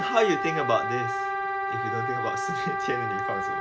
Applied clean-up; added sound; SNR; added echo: none; Wind instrument, woodwind instrument; -1 dB; none.